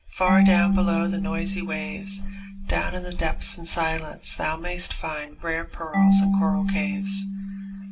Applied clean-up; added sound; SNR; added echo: none; Marimba, xylophone / Wood; -2 dB; reverberation time 0.2 s.